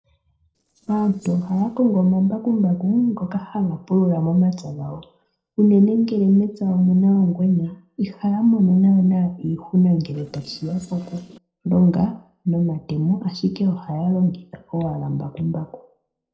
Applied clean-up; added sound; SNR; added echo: neural separator model SepFormer DNS4.